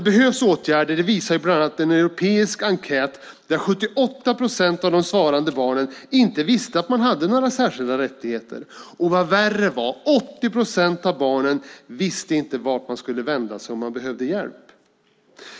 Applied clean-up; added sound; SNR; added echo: none; none; none; none.